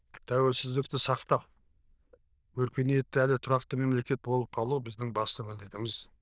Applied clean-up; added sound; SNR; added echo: neural diffusion model UNIVERSE++.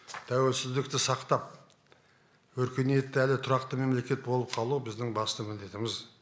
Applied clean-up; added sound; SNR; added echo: none; none; none; none.